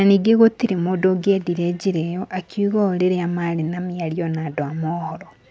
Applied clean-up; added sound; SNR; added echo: none; none; none; none.